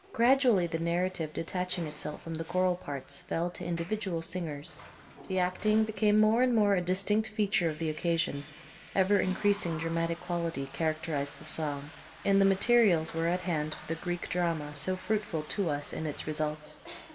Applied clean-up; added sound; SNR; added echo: none; Toilet flush / Water; 19 dB; reverberation time 1.3 s.